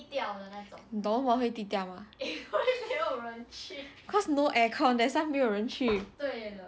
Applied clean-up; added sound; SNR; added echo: none; none; none; none.